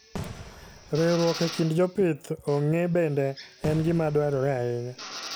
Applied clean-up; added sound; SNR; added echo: none; Fireworks + Drill; 14 dB; none.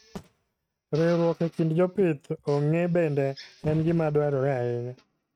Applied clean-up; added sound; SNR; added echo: neural mask model RNNoise.